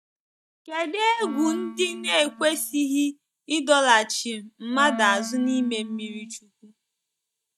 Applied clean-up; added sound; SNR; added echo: neural mask model DeepFilterNet 3.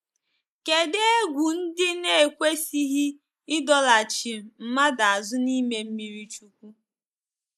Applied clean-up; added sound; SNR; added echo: neural mask model Resemble Enhance denoiser.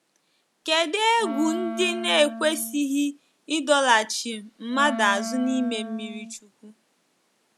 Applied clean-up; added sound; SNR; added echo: none; Wind instrument, woodwind instrument; 9 dB; none.